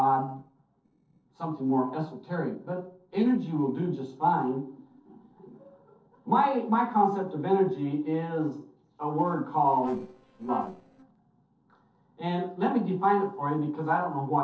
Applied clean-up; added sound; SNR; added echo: neural separator model SepFormer DNS4.